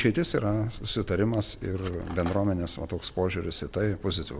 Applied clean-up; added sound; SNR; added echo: none; Cutlery, silverware; 15 dB; none.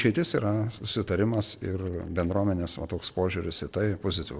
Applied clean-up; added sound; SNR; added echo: neural separator model SepFormer DNS4.